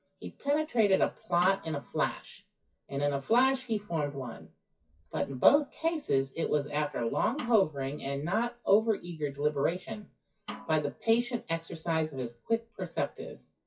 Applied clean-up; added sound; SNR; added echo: classical method WPE with log-MMSE.